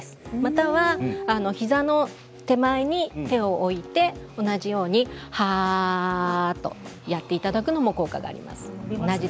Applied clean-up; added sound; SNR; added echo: none; none; none; none.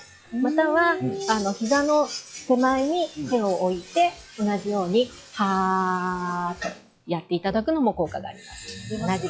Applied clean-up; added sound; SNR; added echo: classical method log-MMSE.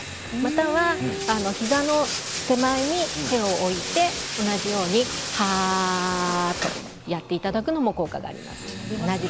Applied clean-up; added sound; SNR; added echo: none; Bathtub (filling or washing); 7 dB; none.